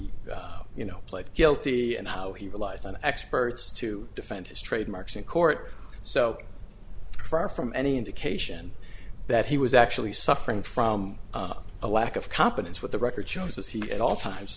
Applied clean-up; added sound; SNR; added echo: none; none; none; none.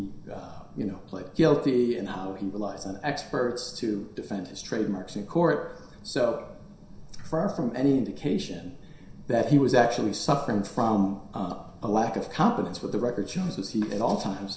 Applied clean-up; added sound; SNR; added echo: none; none; none; reverberation time 0.7 s.